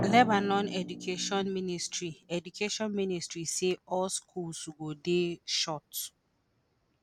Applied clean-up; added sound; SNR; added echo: none; Drum; 12 dB; none.